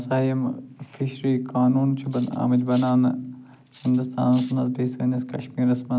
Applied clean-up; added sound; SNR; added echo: none; Cutlery, silverware; 18 dB; none.